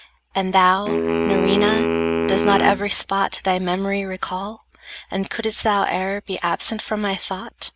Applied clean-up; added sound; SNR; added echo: none; Wind instrument, woodwind instrument; 1 dB; none.